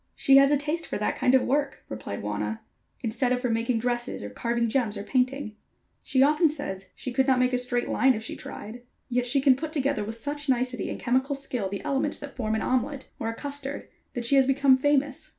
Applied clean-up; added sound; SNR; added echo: none; none; none; none.